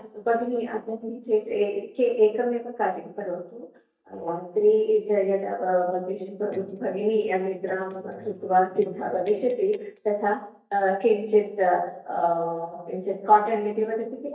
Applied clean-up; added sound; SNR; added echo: neural mask model DeepFilterNet 3.